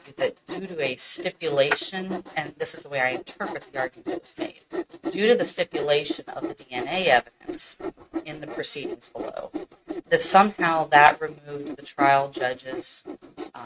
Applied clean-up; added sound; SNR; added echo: neural mask model RNNoise.